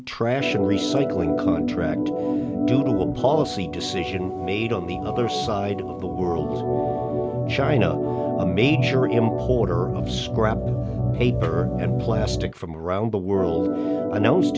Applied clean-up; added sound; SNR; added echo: none; Organ; 0 dB; none.